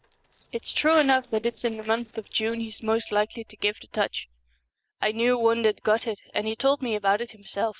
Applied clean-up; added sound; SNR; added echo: neural separator model SepFormer DNS4.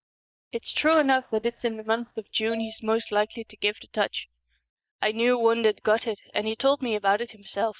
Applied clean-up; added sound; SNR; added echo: neural mask model DeepFilterNet 3.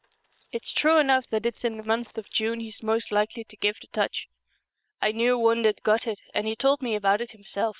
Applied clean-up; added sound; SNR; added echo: neural separator model SepFormer WHAM!.